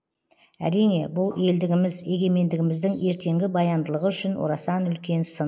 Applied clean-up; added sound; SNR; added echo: neural mask model Resemble Enhance denoiser.